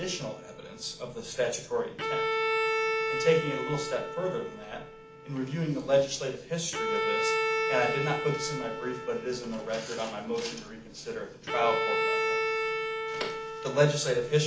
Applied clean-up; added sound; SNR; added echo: none; Bowed string instrument; 1 dB; reverberation time 0.4 s.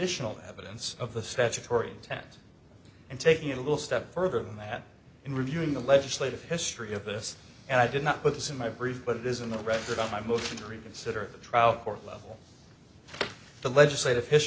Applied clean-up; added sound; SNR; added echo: none; none; none; none.